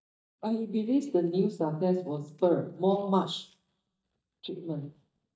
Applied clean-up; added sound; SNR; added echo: neural mask model DeepFilterNet 3.